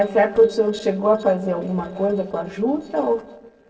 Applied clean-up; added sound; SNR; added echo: neural separator model SepFormer DNS4.